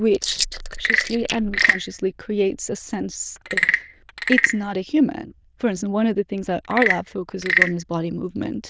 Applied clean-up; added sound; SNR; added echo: neural diffusion model UNIVERSE++.